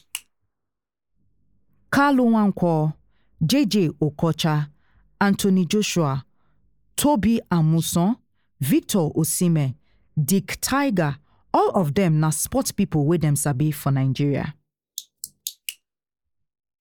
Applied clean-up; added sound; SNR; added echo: neural mask model Resemble Enhance denoiser.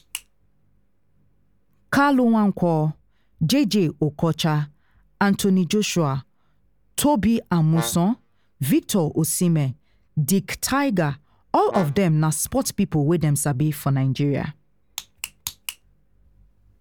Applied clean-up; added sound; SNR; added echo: none; Brass instrument; 16 dB; none.